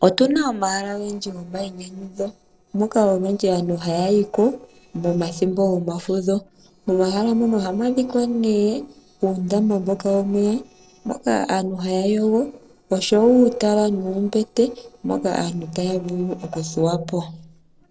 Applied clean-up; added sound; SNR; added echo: neural separator model SepFormer DNS4.